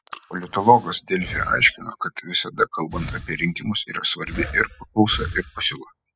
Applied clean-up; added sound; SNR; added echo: classical method spectral subtraction.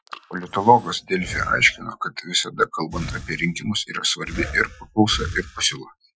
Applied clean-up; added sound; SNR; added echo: classical method Wiener filter.